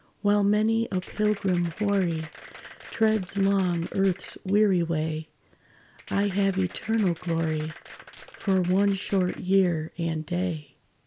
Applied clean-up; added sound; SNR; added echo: none; Applause; 17 dB; none.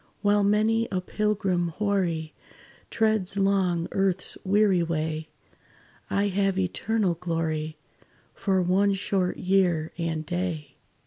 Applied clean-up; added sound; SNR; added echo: none; none; none; none.